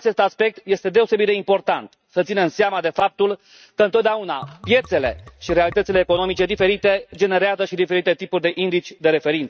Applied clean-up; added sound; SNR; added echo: neural mask model RNNoise.